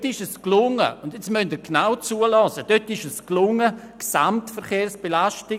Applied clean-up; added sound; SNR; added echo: none; none; none; none.